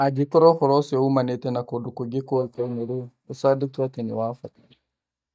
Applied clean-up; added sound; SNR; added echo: neural mask model DeepFilterNet 3.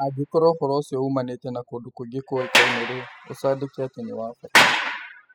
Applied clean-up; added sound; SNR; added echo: classical method spectral subtraction.